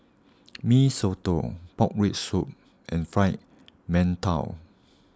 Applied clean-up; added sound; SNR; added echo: none; none; none; none.